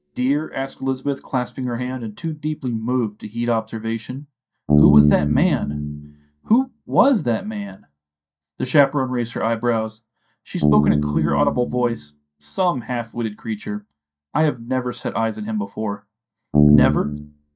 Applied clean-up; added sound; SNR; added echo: neural mask model DeepFilterNet 3.